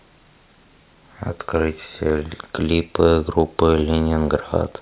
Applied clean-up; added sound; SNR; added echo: none; none; none; none.